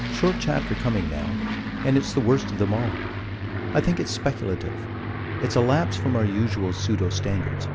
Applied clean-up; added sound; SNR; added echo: none; Aircraft; 3 dB; none.